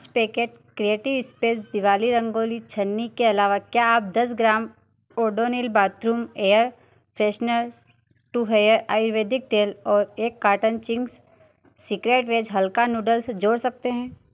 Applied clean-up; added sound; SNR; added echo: none; none; none; none.